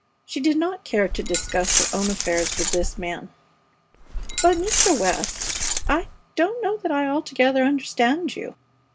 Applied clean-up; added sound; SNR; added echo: none; Glass; 2 dB; none.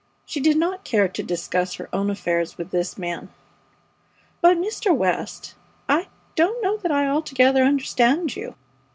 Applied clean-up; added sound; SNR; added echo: none; none; none; none.